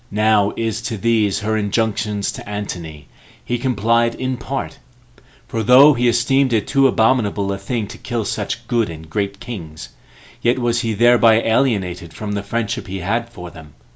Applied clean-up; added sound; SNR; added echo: none; none; none; none.